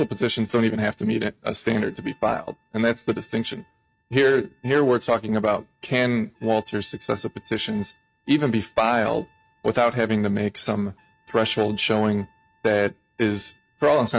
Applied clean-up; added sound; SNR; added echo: neural mask model RNNoise.